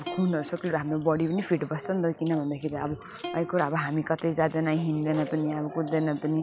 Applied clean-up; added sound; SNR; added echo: none; Plucked string instrument; 18 dB; none.